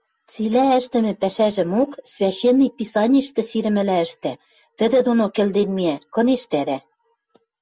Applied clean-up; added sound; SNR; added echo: none; none; none; none.